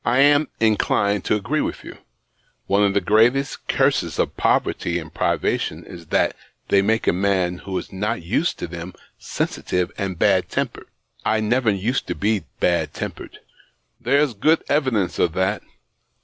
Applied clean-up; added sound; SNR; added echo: none; none; none; none.